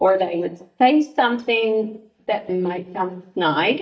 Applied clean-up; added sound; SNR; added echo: neural mask model DeepFilterNet 3.